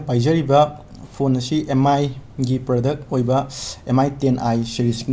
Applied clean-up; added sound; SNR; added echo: none; none; none; none.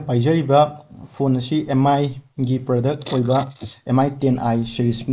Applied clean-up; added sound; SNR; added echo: neural mask model Resemble Enhance denoiser.